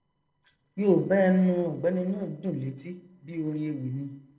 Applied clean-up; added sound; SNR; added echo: neural separator model SepFormer DNS4.